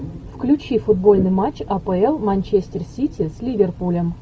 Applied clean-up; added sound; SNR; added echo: none; none; none; none.